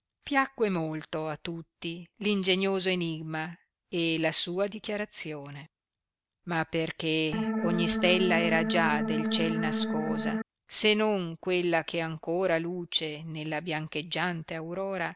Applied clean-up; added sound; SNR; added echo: none; Organ; 0 dB; none.